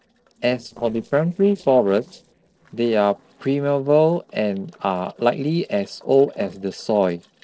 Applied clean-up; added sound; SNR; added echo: neural separator model SepFormer DNS4.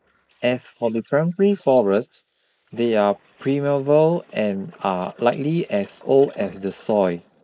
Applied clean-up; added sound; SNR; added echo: neural mask model Resemble Enhance denoiser.